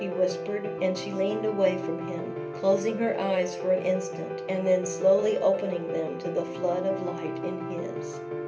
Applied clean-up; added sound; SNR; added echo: none; Piano; 6 dB; reverberation time 0.3 s.